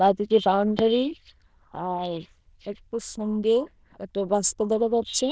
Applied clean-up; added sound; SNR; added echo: neural diffusion model UNIVERSE++.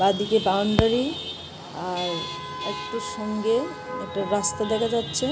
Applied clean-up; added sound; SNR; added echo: none; Chatter / Traffic noise, roadway noise / Vehicle horn, car horn, honking / Engine; 9 dB; none.